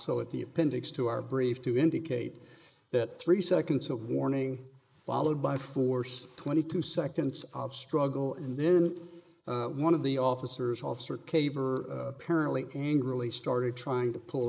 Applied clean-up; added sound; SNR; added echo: neural mask model Resemble Enhance denoiser.